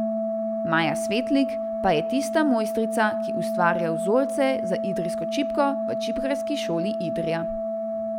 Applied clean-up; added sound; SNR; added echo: none; Organ; 1 dB; none.